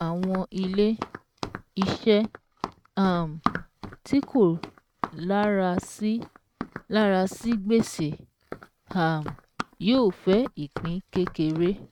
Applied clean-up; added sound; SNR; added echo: neural mask model RNNoise.